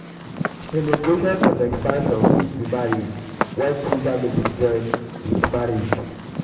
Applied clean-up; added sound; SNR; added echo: none; Walk, footsteps; 1 dB; reverberation time 1.0 s.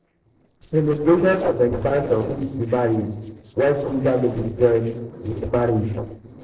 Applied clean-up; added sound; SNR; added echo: neural separator model SepFormer DNS4.